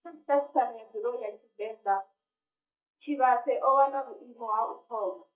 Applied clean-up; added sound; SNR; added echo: neural mask model DeepFilterNet 3.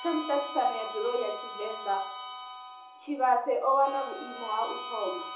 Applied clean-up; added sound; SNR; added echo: none; Harmonica; 10 dB; reverberation time 0.6 s.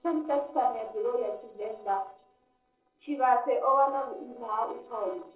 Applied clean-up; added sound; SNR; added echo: neural separator model SepFormer DNS4.